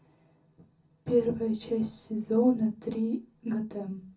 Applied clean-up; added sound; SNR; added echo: none; none; none; reverberation time 0.3 s.